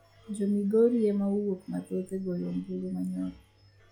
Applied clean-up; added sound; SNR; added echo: classical method log-MMSE.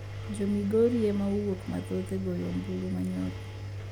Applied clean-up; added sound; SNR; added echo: none; Engine; 8 dB; none.